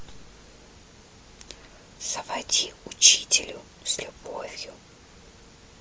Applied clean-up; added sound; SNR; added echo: none; none; none; none.